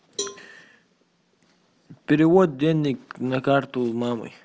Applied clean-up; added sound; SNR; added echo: none; Cowbell; 17 dB; none.